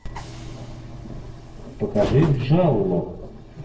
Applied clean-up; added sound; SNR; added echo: neural separator model SepFormer DNS4.